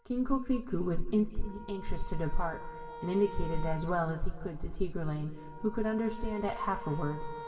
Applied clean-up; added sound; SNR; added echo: none; Wind instrument, woodwind instrument; 16 dB; reverberation time 2.2 s.